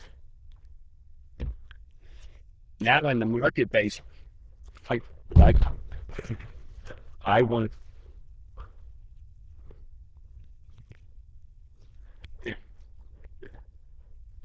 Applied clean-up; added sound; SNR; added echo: neural diffusion model UNIVERSE++.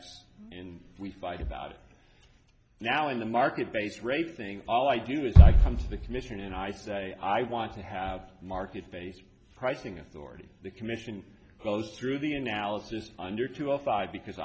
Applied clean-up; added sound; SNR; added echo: none; Bass drum; -3 dB; none.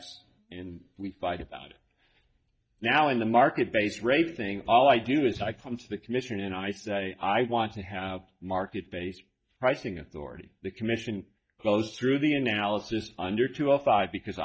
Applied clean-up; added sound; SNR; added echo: neural mask model DeepFilterNet 3.